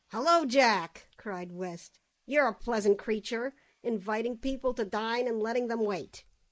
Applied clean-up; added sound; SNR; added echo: neural mask model Resemble Enhance denoiser.